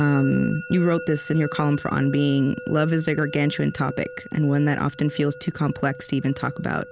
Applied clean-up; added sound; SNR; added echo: none; Musical instrument; 14 dB; none.